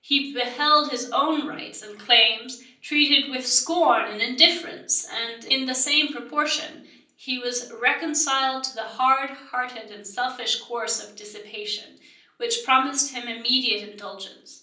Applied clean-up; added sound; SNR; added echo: none; none; none; reverberation time 0.6 s.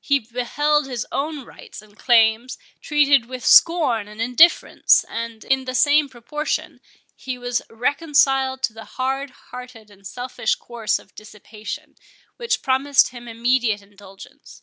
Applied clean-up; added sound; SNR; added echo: none; none; none; none.